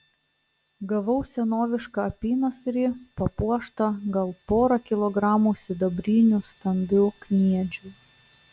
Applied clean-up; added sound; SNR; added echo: none; none; none; none.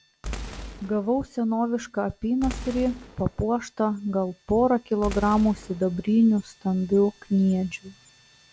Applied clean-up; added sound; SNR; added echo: none; Boom; 14 dB; none.